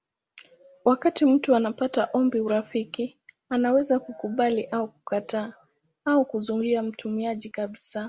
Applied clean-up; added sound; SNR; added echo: none; none; none; none.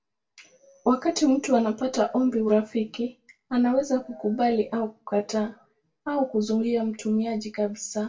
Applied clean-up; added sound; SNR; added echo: none; none; none; reverberation time 0.2 s.